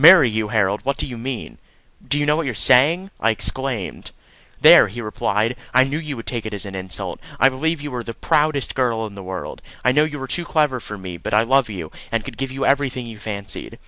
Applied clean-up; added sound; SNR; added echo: none; none; none; none.